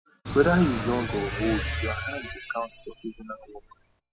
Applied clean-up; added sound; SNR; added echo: classical method spectral subtraction.